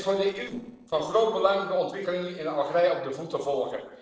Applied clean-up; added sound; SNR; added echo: neural separator model SepFormer DNS4.